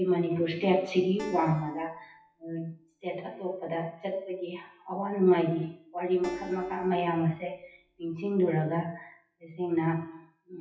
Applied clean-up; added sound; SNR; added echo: classical method WPE with log-MMSE.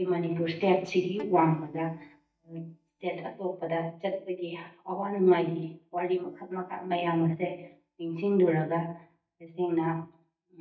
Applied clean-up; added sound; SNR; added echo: neural mask model DeepFilterNet 3.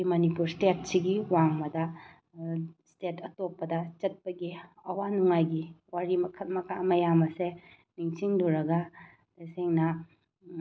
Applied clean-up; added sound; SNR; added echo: none; none; none; none.